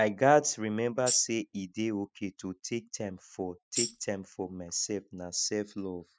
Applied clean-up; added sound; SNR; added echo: classical method spectral subtraction.